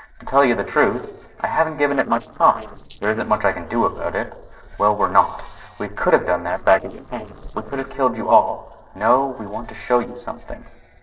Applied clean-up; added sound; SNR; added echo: neural separator model SepFormer DNS4.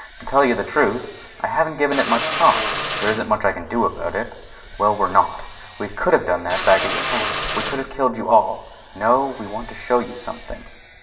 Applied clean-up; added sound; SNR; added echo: none; Drill; 9 dB; reverberation time 2.6 s.